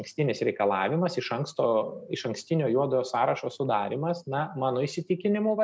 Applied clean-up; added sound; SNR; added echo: none; none; none; none.